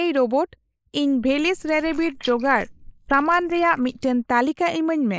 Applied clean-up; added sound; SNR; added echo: neural mask model Resemble Enhance denoiser.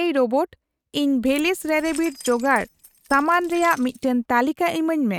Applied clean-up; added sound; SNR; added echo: neural mask model RNNoise.